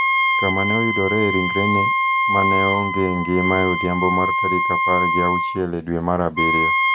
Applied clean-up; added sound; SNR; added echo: none; Wind instrument, woodwind instrument; -2 dB; none.